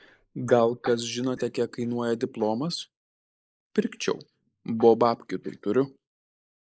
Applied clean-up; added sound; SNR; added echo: neural mask model Resemble Enhance denoiser.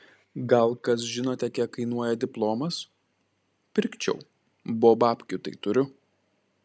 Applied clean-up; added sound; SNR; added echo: none; none; none; none.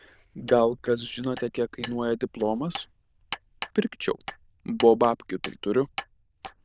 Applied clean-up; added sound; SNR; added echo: neural diffusion model UNIVERSE++.